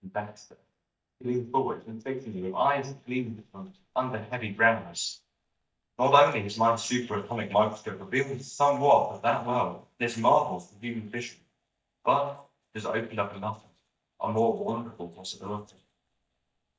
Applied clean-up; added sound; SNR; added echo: neural mask model DeepFilterNet 3.